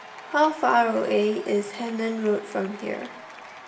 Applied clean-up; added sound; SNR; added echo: none; Applause / Cheering; 17 dB; reverberation time 0.6 s.